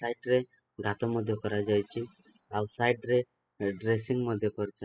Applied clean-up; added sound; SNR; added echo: classical method spectral subtraction.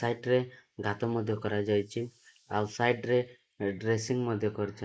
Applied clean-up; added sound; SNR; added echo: neural mask model Resemble Enhance denoiser.